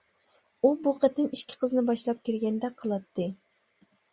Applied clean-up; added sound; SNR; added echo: none; none; none; none.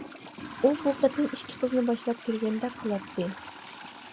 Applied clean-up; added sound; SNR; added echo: none; Trickle, dribble / Toilet flush; 14 dB; none.